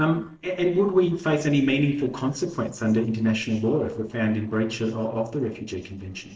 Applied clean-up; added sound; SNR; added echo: neural separator model SepFormer DNS4.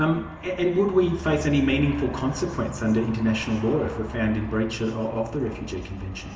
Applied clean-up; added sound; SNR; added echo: none; Aircraft; 12 dB; reverberation time 1.0 s.